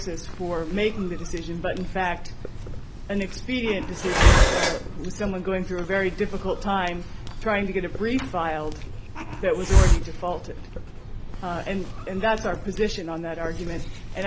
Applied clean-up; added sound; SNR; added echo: none; Hiss + Dishes, pots, and pans; -1 dB; none.